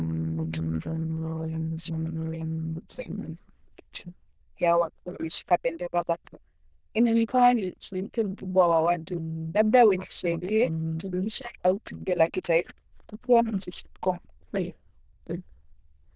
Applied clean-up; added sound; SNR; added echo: neural diffusion model UNIVERSE++.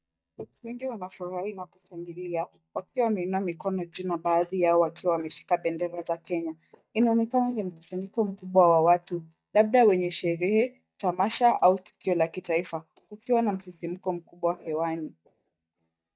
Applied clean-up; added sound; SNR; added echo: neural mask model DeepFilterNet 3.